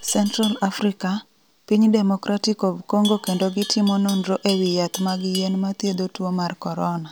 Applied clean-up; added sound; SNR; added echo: none; Livestock, farm animals, working animals; 16 dB; none.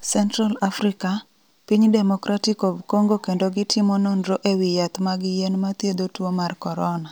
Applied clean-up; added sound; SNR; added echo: none; none; none; none.